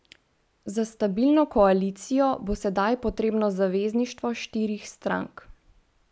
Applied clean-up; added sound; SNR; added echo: none; none; none; none.